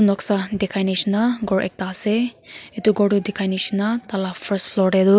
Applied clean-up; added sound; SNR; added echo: none; none; none; none.